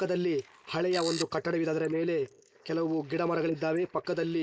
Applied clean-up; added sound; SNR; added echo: neural mask model Resemble Enhance denoiser.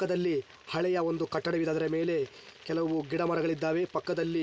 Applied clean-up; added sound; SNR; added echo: none; none; none; none.